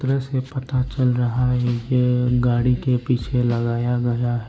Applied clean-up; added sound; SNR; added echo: none; Drum kit; 15 dB; none.